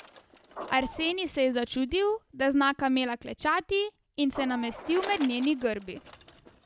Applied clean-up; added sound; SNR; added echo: none; Bicycle + Printer / Engine; 17 dB; none.